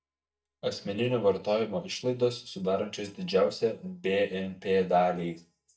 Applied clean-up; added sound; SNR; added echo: neural mask model DeepFilterNet 3.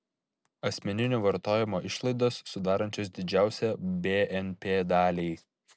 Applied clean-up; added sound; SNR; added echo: none; none; none; none.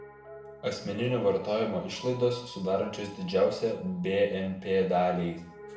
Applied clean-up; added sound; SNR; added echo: none; Piano; 19 dB; reverberation time 0.5 s.